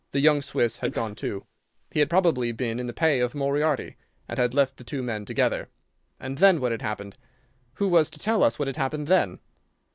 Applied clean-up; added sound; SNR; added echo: neural mask model Resemble Enhance denoiser.